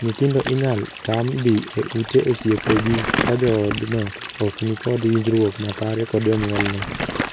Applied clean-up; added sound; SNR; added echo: none; Crumpling, crinkling + Stream; 8 dB; none.